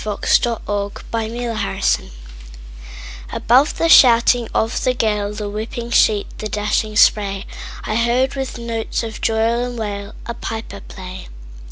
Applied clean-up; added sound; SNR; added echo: none; none; none; none.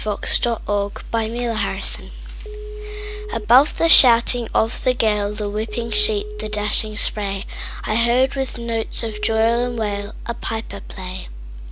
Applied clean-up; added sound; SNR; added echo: none; Telephone; 14 dB; none.